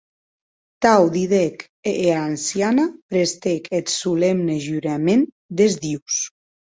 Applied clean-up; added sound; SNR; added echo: none; none; none; none.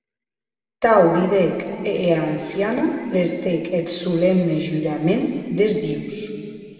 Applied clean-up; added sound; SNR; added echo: none; none; none; reverberation time 2.7 s.